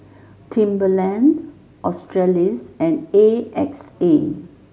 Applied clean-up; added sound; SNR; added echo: none; none; none; none.